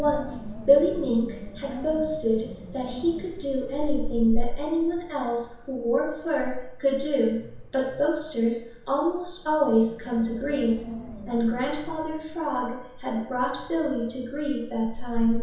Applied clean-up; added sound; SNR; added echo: none; Wind; 6 dB; reverberation time 0.7 s.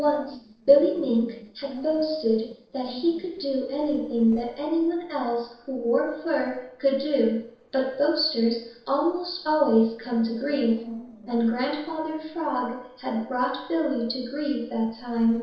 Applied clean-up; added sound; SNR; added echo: neural separator model SepFormer DNS4.